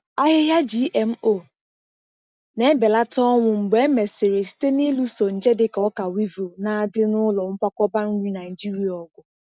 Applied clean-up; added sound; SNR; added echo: none; none; none; none.